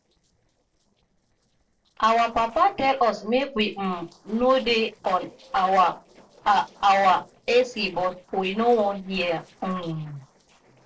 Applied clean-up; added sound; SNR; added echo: neural separator model SepFormer DNS4.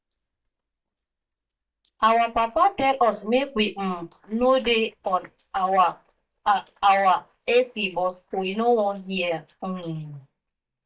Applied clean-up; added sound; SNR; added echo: neural mask model DeepFilterNet 3.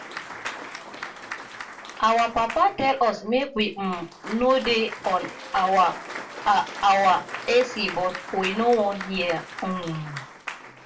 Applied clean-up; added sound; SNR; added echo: none; Applause / Cheering; 13 dB; reverberation time 0.2 s.